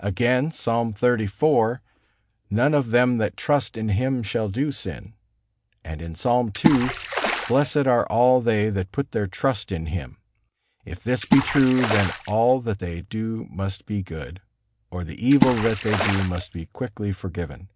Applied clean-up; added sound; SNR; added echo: none; Water / Splash, splatter; 4 dB; none.